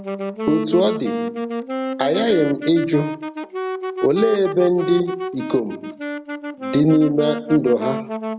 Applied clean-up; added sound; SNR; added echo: none; Wind instrument, woodwind instrument; 6 dB; none.